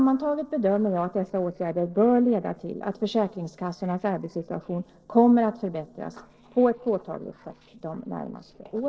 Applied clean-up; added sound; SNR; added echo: neural separator model SepFormer DNS4.